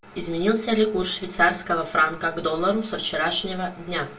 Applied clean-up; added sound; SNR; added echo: none; none; none; reverberation time 0.2 s.